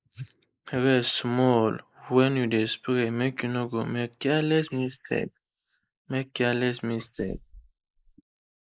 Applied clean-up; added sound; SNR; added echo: neural mask model Resemble Enhance denoiser.